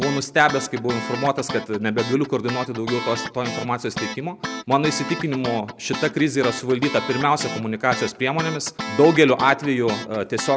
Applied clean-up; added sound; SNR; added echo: none; Guitar; 9 dB; none.